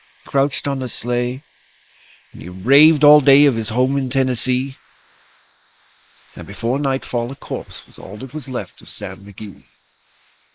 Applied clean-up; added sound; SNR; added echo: neural mask model Resemble Enhance denoiser.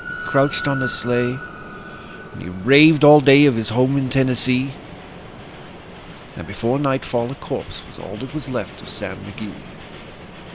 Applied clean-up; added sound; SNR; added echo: none; Train + Ocean; 14 dB; none.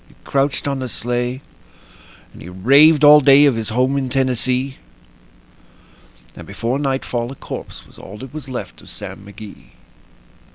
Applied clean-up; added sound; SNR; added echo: none; none; none; none.